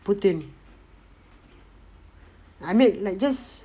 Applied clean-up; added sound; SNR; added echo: none; none; none; none.